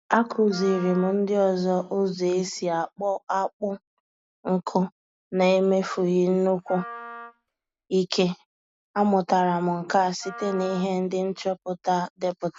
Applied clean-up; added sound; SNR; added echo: none; Wind instrument, woodwind instrument; 18 dB; none.